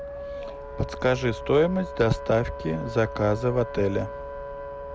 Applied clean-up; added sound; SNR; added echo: none; Wind instrument, woodwind instrument; 11 dB; none.